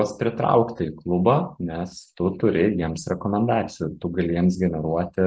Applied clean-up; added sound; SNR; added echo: none; none; none; none.